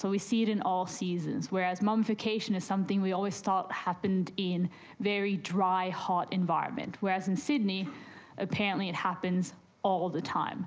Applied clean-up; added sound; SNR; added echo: none; none; none; none.